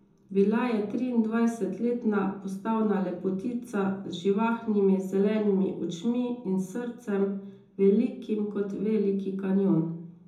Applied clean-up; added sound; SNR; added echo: none; none; none; reverberation time 0.5 s.